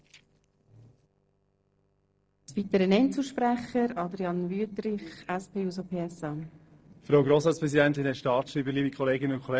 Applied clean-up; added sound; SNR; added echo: neural separator model SepFormer DNS4.